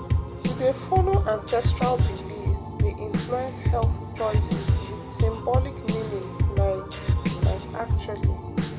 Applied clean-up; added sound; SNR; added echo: none; Drum kit; -5 dB; reverberation time 0.9 s.